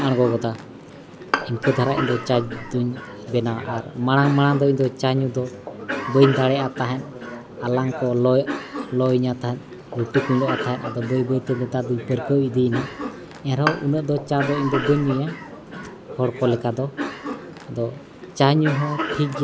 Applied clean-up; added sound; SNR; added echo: none; Bowed string instrument + Cough; 9 dB; none.